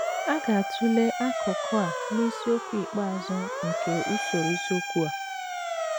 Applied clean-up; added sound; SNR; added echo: none; Motor vehicle (road) / Siren; 3 dB; none.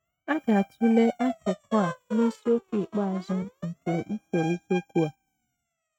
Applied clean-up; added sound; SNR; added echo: neural mask model RNNoise.